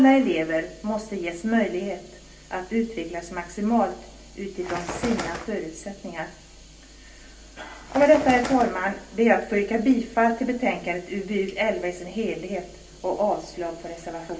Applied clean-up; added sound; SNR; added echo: none; Bird; 7 dB; reverberation time 0.3 s.